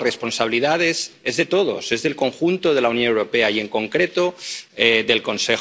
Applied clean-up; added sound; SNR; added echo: none; none; none; none.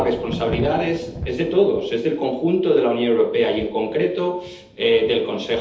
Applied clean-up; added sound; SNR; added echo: none; Thunder; 15 dB; reverberation time 0.8 s.